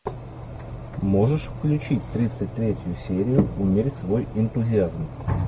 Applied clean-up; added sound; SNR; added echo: none; none; none; none.